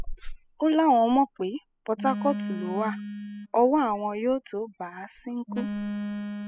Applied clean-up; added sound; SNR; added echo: classical method spectral subtraction.